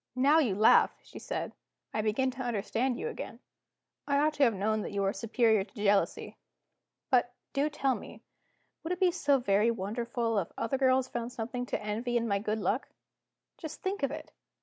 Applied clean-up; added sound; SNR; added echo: none; none; none; none.